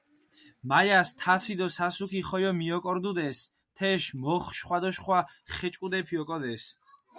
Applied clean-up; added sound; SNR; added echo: none; none; none; none.